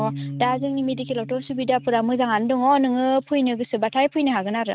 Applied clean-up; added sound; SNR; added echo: neural mask model RNNoise.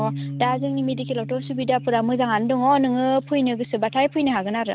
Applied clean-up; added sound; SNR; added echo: none; Bass guitar; 12 dB; none.